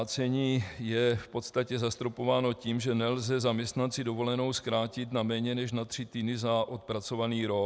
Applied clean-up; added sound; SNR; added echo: none; none; none; none.